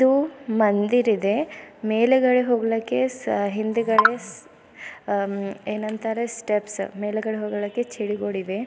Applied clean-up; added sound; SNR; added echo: none; none; none; none.